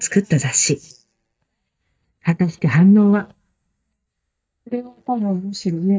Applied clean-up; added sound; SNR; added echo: neural mask model DeepFilterNet 3.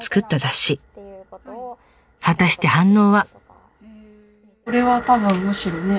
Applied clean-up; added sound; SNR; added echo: none; none; none; none.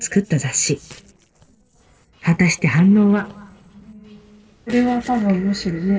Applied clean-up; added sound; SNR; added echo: neural separator model SepFormer DNS4.